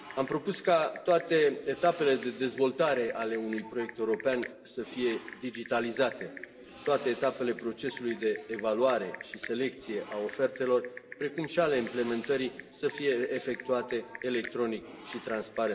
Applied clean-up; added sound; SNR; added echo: none; Typing; 16 dB; reverberation time 1.8 s.